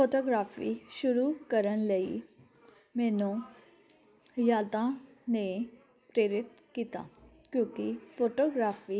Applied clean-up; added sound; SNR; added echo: none; none; none; none.